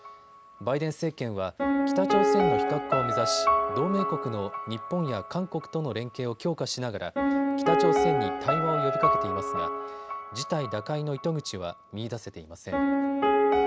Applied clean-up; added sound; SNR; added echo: none; Piano; -4 dB; none.